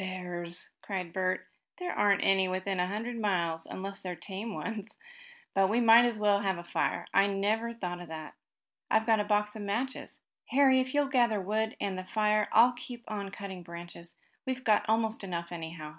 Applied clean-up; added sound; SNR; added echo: none; none; none; none.